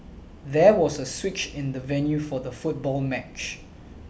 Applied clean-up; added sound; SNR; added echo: none; none; none; none.